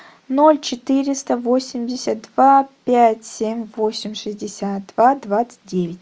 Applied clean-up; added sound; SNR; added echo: none; none; none; none.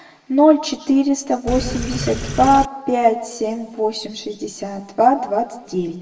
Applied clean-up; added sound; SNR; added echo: none; Sink (filling or washing); 6 dB; reverberation time 0.9 s.